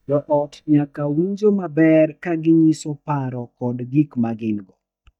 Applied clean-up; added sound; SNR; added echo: neural mask model DeepFilterNet 3.